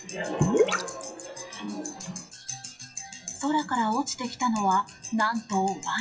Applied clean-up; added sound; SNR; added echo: classical method WPE with log-MMSE.